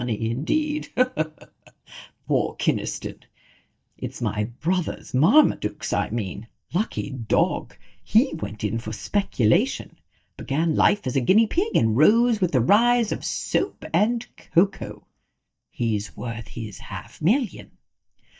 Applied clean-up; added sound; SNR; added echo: neural mask model DeepFilterNet 3.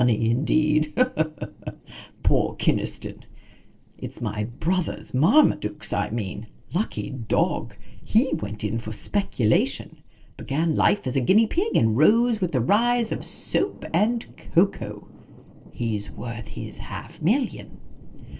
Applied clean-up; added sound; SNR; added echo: neural separator model SepFormer DNS4.